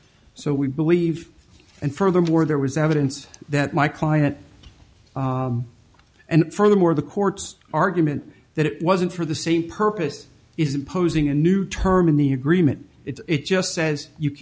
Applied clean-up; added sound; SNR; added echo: none; none; none; none.